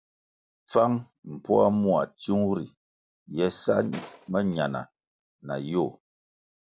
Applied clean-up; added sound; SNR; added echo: none; Tools; 20 dB; none.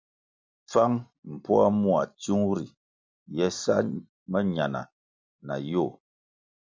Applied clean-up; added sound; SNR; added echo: none; none; none; none.